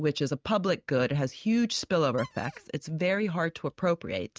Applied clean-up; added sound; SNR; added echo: neural mask model RNNoise.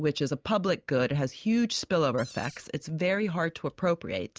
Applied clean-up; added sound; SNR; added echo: neural mask model Resemble Enhance denoiser.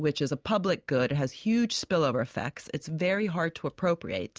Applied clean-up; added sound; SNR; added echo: none; none; none; none.